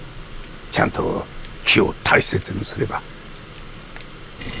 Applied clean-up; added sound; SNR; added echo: none; none; none; none.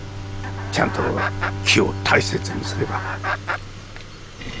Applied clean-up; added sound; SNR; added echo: none; Bowed string instrument + Chicken, rooster; 3 dB; none.